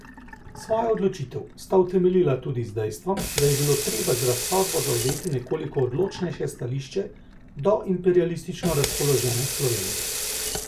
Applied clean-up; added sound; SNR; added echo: none; Sink (filling or washing) / Water tap, faucet; 7 dB; none.